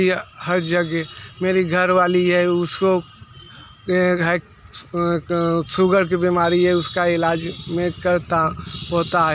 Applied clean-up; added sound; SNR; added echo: none; none; none; none.